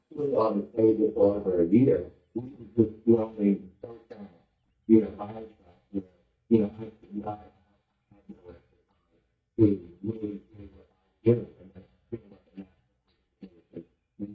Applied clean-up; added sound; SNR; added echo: neural mask model DeepFilterNet 3.